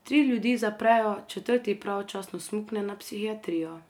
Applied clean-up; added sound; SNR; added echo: none; none; none; none.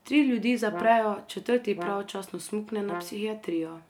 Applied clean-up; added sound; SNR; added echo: none; Brass instrument; 13 dB; none.